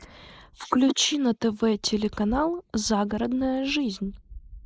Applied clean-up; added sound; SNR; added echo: neural mask model Resemble Enhance denoiser.